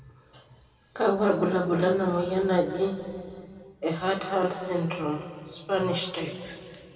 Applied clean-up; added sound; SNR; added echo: none; none; none; reverberation time 2.3 s.